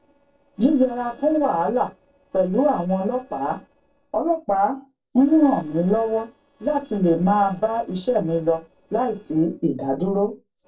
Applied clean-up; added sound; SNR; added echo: neural separator model SepFormer DNS4.